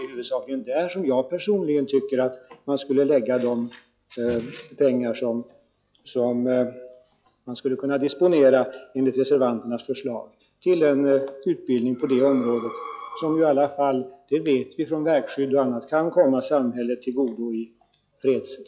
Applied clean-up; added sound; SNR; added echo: classical method log-MMSE.